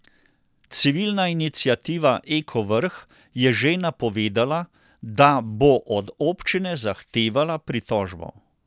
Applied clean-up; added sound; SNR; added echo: none; none; none; none.